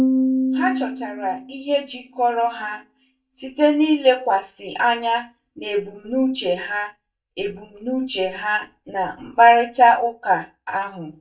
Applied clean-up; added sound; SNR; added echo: neural mask model DeepFilterNet 3.